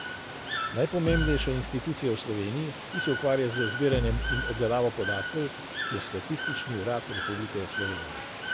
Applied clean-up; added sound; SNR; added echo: none; Bass drum + Water / Bird; 3 dB; none.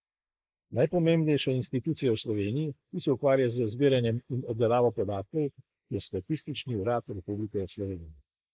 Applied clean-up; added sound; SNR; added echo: neural mask model Resemble Enhance denoiser.